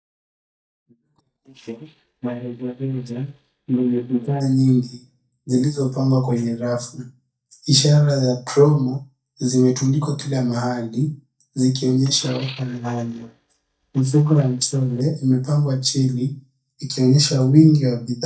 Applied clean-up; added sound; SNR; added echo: neural mask model DeepFilterNet 3.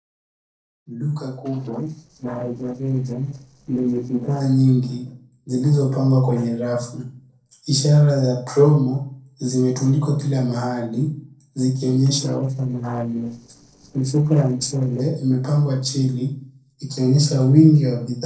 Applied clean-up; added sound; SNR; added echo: neural separator model SepFormer DNS4.